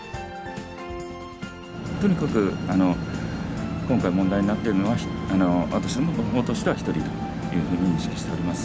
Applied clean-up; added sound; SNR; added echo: none; none; none; none.